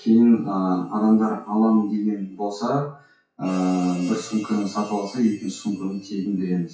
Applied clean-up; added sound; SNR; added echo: classical method WPE with log-MMSE.